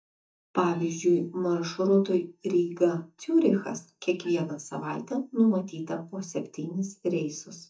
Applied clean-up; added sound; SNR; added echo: neural mask model DeepFilterNet 3.